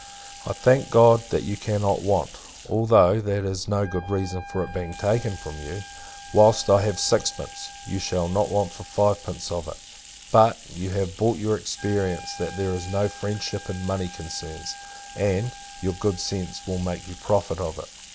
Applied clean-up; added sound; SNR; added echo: none; Bathtub (filling or washing) + Wind instrument, woodwind instrument; 17 dB; none.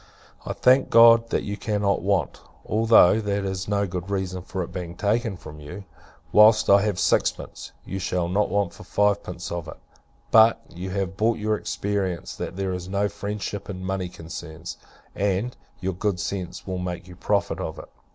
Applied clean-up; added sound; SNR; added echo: none; none; none; none.